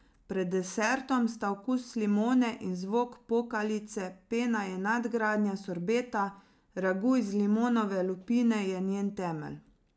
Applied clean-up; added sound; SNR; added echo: none; none; none; none.